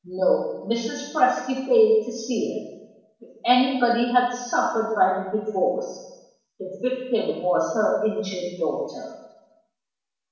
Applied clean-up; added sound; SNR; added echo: none; none; none; reverberation time 0.9 s.